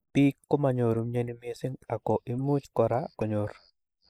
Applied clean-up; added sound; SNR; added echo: neural mask model Resemble Enhance denoiser.